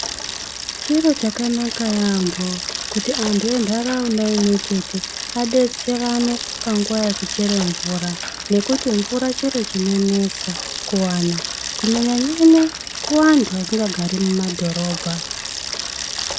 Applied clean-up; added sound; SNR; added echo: none; Bicycle; 7 dB; none.